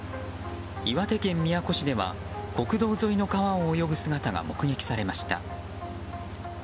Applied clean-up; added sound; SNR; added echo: none; none; none; none.